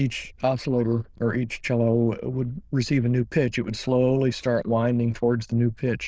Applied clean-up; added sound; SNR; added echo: neural diffusion model UNIVERSE++.